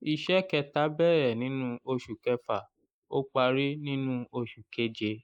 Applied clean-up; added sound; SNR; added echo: neural mask model Resemble Enhance denoiser.